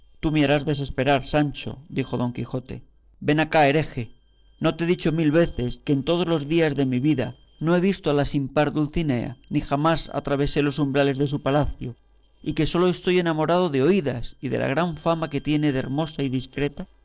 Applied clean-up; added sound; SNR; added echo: neural separator model SepFormer DNS4.